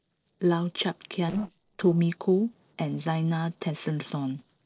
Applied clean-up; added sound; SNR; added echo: neural separator model SepFormer DNS4.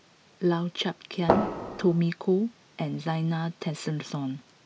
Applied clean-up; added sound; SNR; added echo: none; Fireworks; -1 dB; none.